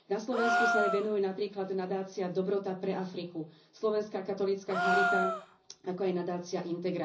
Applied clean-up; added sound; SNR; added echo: none; Gasp; 1 dB; reverberation time 0.5 s.